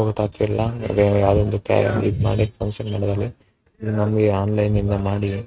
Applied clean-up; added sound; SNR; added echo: neural mask model RNNoise.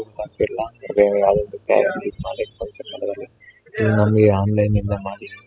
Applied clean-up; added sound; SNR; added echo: classical method spectral subtraction.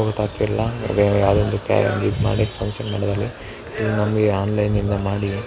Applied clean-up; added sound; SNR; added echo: none; none; none; none.